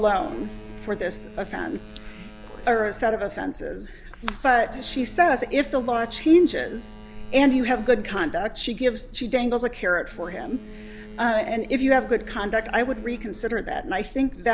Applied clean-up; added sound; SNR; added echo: none; Boat, Water vehicle; 20 dB; none.